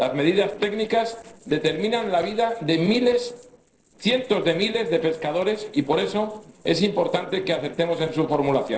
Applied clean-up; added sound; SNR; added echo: neural separator model SepFormer DNS4.